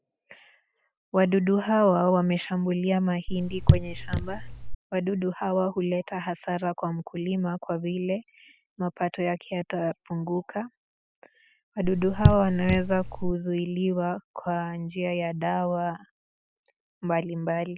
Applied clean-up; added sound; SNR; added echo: none; Raindrop / Drip; -3 dB; none.